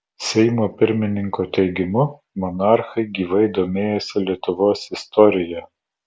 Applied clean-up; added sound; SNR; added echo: none; none; none; none.